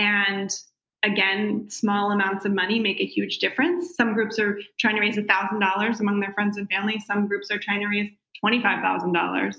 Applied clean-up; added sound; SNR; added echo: none; none; none; none.